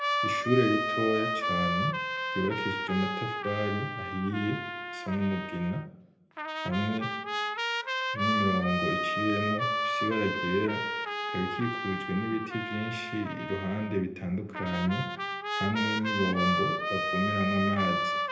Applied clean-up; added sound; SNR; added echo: none; Trumpet; 1 dB; reverberation time 0.8 s.